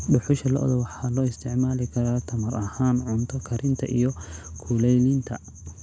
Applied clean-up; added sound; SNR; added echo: none; none; none; none.